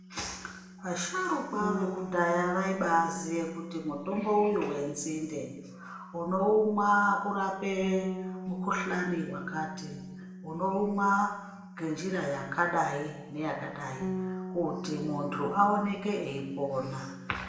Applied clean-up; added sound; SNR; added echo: none; Bass guitar; 10 dB; reverberation time 1.0 s.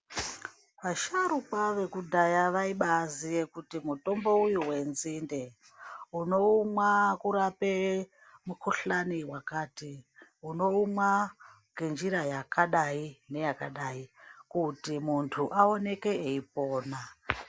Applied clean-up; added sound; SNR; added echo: none; none; none; none.